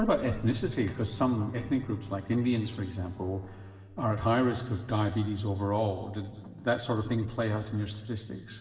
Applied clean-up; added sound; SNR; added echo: none; Bowed string instrument; 19 dB; reverberation time 2.0 s.